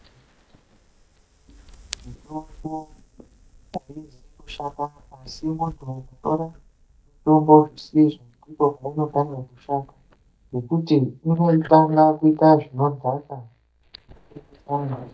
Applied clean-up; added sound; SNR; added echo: neural mask model DeepFilterNet 3.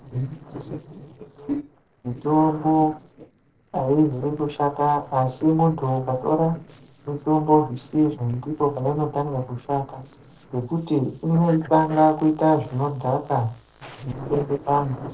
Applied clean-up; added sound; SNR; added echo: neural separator model SepFormer DNS4.